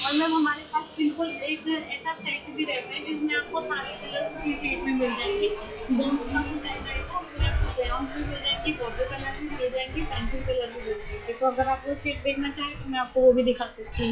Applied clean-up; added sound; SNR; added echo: classical method WPE with log-MMSE.